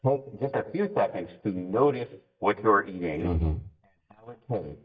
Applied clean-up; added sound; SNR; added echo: neural mask model DeepFilterNet 3.